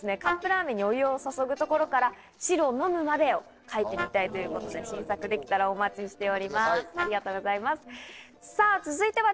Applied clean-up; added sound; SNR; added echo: neural separator model SepFormer DNS4.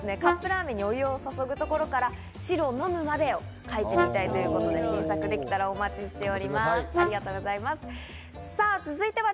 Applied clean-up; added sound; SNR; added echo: none; Brass instrument; 3 dB; none.